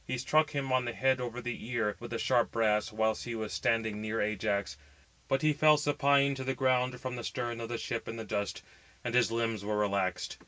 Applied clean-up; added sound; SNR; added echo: none; none; none; none.